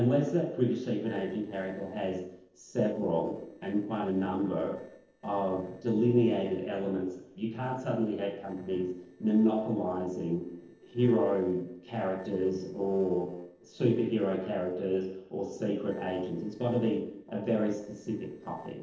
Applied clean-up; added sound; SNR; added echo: neural separator model SepFormer DNS4.